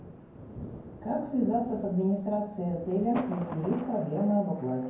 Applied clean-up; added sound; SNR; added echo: none; Thunder; 13 dB; reverberation time 0.9 s.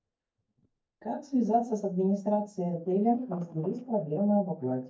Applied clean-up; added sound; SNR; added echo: neural mask model DeepFilterNet 3.